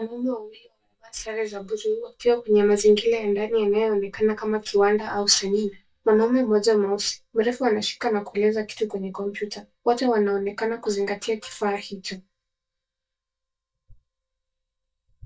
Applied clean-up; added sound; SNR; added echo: neural mask model DeepFilterNet 3.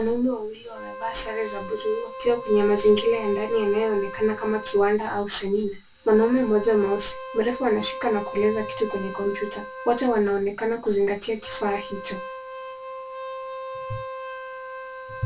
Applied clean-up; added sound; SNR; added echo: none; Wind instrument, woodwind instrument; 12 dB; reverberation time 0.2 s.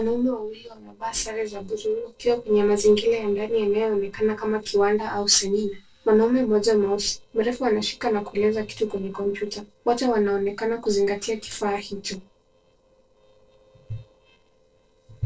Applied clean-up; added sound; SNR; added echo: neural separator model SepFormer DNS4.